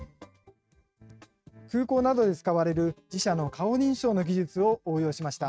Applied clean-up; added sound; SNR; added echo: neural mask model RNNoise.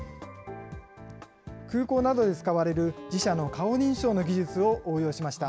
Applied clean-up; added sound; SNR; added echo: none; Bowed string instrument; 20 dB; none.